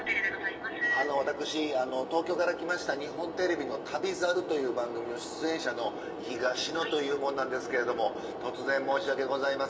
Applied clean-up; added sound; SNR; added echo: none; none; none; reverberation time 0.9 s.